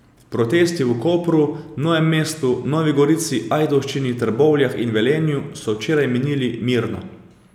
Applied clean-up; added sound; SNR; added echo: none; none; none; none.